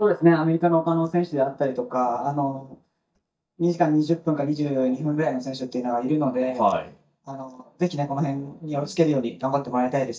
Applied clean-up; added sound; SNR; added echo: neural mask model DeepFilterNet 3.